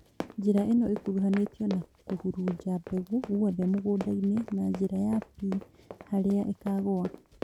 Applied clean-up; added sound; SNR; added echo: none; Run; 15 dB; none.